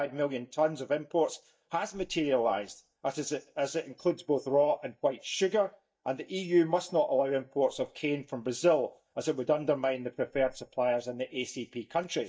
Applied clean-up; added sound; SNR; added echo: neural mask model DeepFilterNet 3.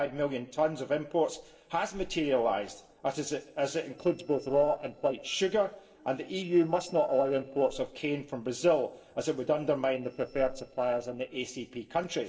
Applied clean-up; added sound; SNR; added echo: neural separator model SepFormer DNS4.